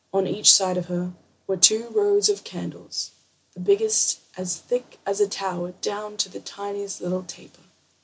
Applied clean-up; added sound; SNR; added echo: none; none; none; none.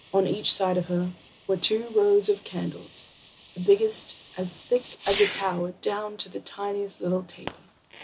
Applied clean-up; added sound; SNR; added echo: none; Fireworks; 14 dB; none.